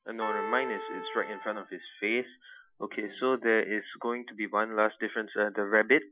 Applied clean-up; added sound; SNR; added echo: classical method Wiener filter.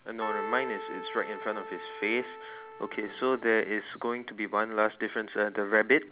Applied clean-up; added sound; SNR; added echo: none; Keyboard (musical); 10 dB; none.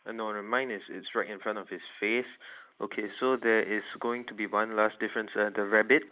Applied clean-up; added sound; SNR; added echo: neural mask model Resemble Enhance denoiser.